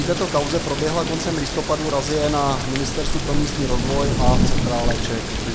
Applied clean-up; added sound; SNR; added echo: none; Thunder / Rain; -2 dB; none.